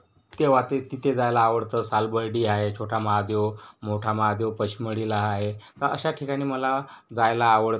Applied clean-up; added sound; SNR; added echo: none; none; none; none.